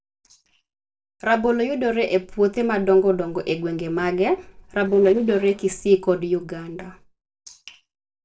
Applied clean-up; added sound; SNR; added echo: neural separator model SepFormer DNS4.